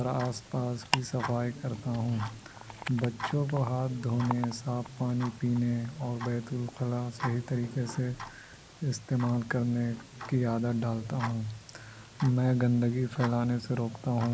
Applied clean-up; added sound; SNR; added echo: none; Tick-tock; 12 dB; none.